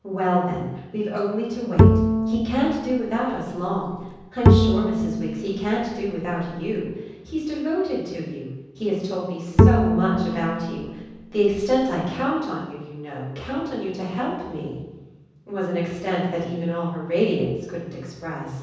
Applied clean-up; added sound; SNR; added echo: none; Bowed string instrument; -5 dB; reverberation time 1.1 s.